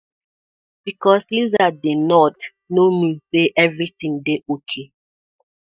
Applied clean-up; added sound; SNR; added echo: neural mask model DeepFilterNet 3.